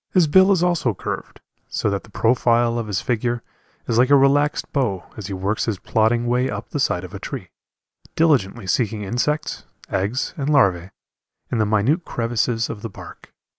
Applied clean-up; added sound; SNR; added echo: none; none; none; none.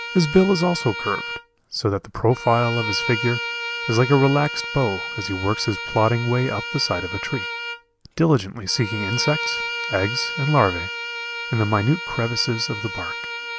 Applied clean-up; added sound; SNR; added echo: none; Bowed string instrument; 7 dB; none.